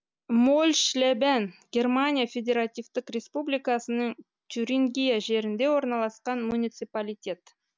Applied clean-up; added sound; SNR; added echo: none; none; none; none.